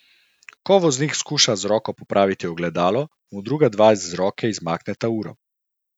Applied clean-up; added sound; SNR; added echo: none; none; none; none.